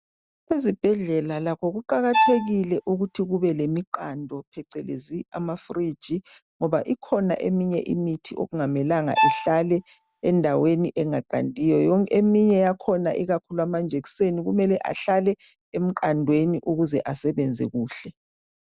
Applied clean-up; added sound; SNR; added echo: none; Bowed string instrument; 2 dB; none.